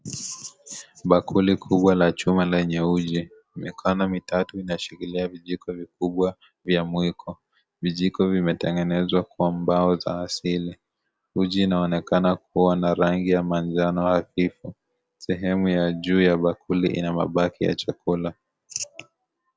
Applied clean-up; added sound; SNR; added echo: none; none; none; none.